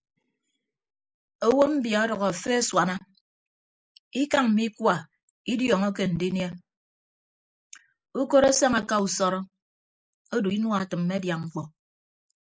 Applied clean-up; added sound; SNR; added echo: neural mask model Resemble Enhance denoiser.